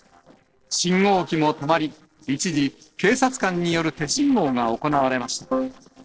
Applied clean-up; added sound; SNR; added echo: neural separator model SepFormer DNS4.